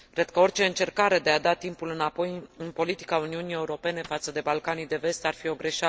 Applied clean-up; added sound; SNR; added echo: none; none; none; none.